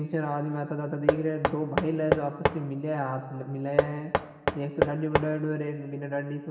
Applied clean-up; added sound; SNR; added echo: none; Knock; 0 dB; reverberation time 1.7 s.